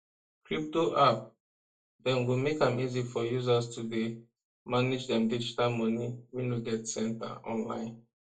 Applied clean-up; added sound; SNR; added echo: none; none; none; reverberation time 0.2 s.